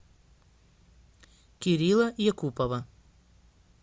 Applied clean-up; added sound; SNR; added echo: none; none; none; none.